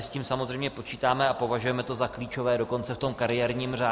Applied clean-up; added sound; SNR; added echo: none; none; none; none.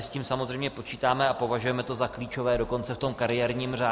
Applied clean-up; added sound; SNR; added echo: none; Bass drum; 17 dB; none.